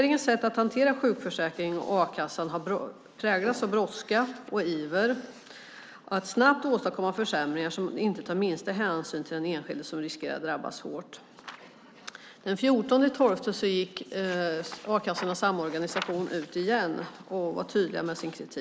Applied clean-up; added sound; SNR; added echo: none; none; none; none.